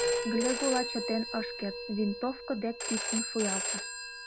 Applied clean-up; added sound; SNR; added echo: none; Piano + Telephone; 0 dB; none.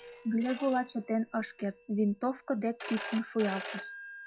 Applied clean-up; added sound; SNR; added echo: classical method log-MMSE.